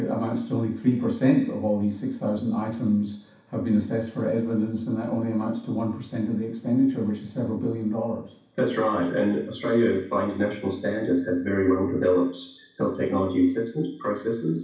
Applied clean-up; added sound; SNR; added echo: none; none; none; reverberation time 0.6 s.